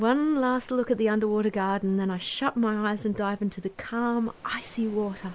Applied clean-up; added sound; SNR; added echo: none; none; none; none.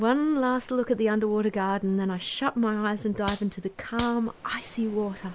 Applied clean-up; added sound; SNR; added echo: none; Clapping; 10 dB; none.